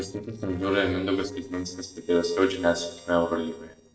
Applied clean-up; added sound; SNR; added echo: neural separator model SepFormer DNS4.